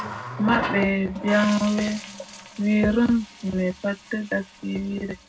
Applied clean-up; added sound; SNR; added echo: none; Water tap, faucet; 12 dB; reverberation time 0.3 s.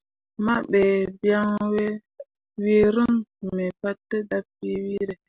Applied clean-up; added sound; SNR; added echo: none; none; none; none.